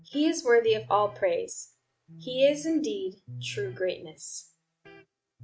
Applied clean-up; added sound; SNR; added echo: neural mask model RNNoise.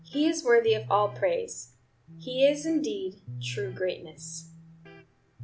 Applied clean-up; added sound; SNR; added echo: none; Electric guitar; 16 dB; none.